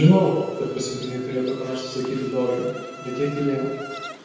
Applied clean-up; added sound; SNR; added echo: none; Insect; 16 dB; reverberation time 1.1 s.